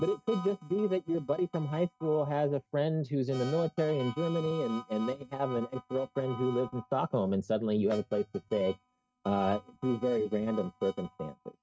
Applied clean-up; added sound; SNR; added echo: neural mask model RNNoise.